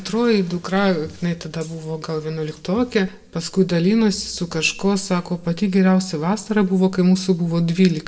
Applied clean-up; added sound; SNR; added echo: none; none; none; reverberation time 0.5 s.